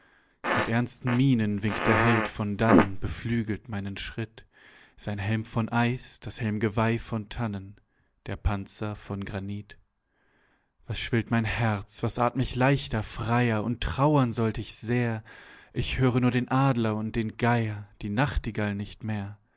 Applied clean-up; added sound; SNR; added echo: none; Fart; -1 dB; none.